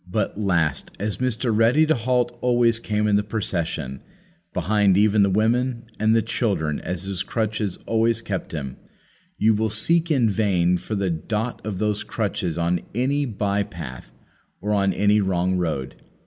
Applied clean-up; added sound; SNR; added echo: none; none; none; none.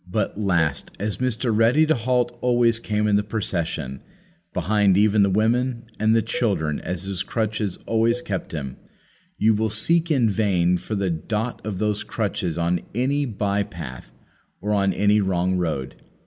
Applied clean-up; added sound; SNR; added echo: none; Cowbell; 19 dB; none.